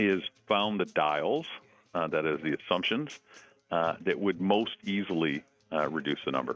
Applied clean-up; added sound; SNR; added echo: neural mask model RNNoise.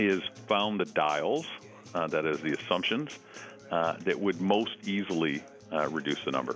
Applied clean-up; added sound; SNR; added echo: none; Acoustic guitar; 20 dB; none.